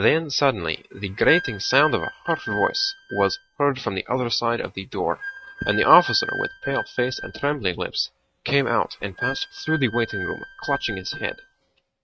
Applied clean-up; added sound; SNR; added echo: neural mask model RNNoise.